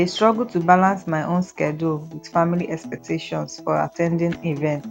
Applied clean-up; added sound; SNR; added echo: none; Acoustic guitar; 20 dB; none.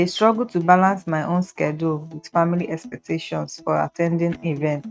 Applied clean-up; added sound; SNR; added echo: neural mask model RNNoise.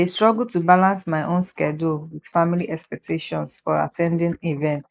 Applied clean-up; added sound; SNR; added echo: neural mask model Resemble Enhance denoiser.